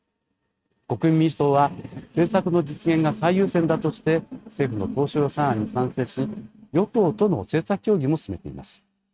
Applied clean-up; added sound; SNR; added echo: neural mask model RNNoise.